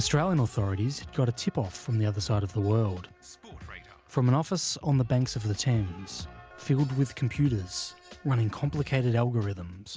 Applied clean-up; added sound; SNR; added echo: none; none; none; none.